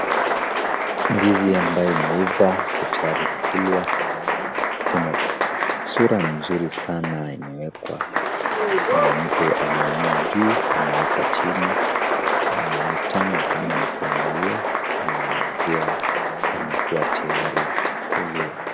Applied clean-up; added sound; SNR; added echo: none; Applause; -4 dB; none.